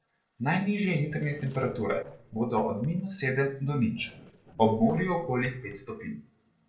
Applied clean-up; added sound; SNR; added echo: neural separator model SepFormer DNS4.